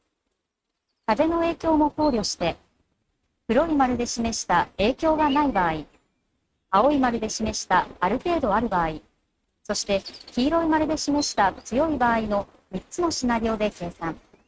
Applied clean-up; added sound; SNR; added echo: neural mask model RNNoise.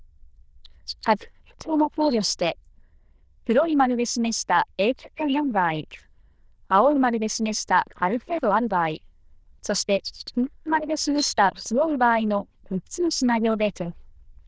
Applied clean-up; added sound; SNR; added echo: neural diffusion model UNIVERSE++.